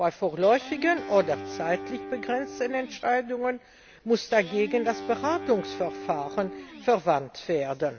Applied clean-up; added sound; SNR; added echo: none; Guitar; 11 dB; none.